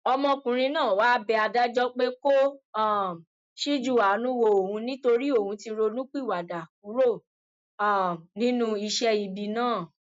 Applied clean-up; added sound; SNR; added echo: none; none; none; none.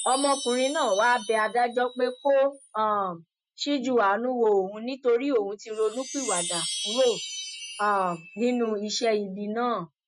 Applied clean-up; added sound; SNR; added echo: classical method Wiener filter.